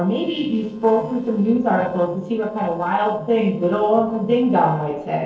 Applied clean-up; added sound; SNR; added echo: neural separator model SepFormer DNS4.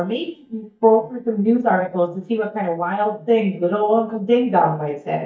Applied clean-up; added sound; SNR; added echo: neural mask model DeepFilterNet 3.